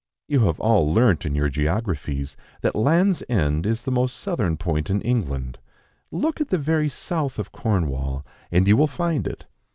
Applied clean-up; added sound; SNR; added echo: none; none; none; none.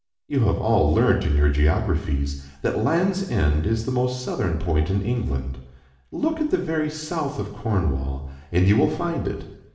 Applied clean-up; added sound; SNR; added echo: none; none; none; reverberation time 0.8 s.